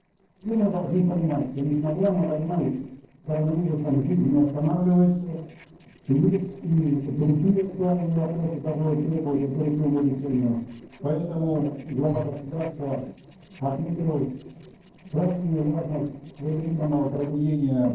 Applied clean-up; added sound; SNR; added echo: neural separator model SepFormer DNS4.